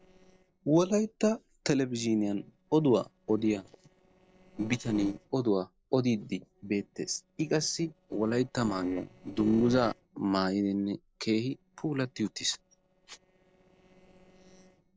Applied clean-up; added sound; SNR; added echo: neural separator model SepFormer DNS4.